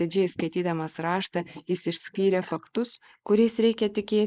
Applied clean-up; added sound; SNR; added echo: neural mask model Resemble Enhance denoiser.